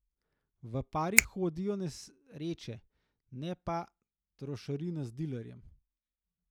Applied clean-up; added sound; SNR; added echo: none; Finger snapping; -5 dB; none.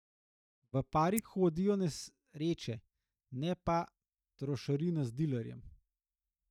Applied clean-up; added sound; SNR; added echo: neural mask model DeepFilterNet 3.